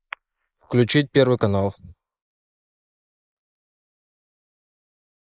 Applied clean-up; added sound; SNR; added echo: neural mask model Resemble Enhance denoiser.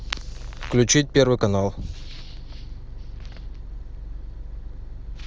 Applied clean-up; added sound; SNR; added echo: none; none; none; none.